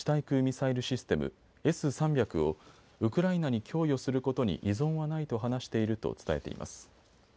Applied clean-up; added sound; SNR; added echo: none; none; none; none.